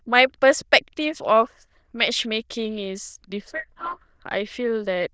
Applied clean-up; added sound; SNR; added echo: neural diffusion model UNIVERSE++.